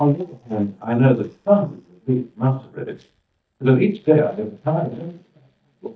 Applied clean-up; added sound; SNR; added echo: neural mask model DeepFilterNet 3.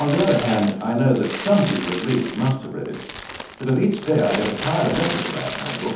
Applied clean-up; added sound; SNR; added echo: none; Crumpling, crinkling; 8 dB; reverberation time 1.3 s.